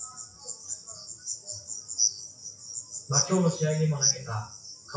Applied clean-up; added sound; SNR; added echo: classical method WPE with log-MMSE.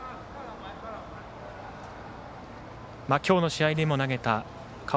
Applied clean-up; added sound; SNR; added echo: none; none; none; none.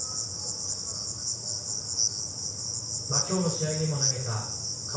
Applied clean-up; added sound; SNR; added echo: none; Cricket; -3 dB; reverberation time 0.6 s.